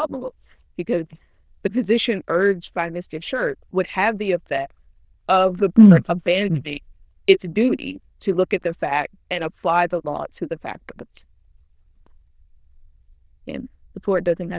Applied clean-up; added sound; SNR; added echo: neural diffusion model UNIVERSE++.